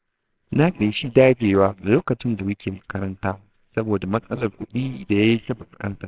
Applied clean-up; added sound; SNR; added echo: neural separator model SepFormer WHAMR!.